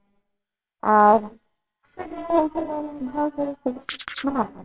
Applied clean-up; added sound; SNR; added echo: neural separator model SepFormer WHAMR!.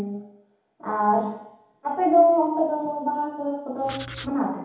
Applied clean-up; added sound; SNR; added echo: none; Writing; 14 dB; reverberation time 2.2 s.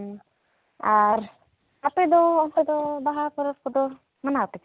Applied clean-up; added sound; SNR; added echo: none; none; none; none.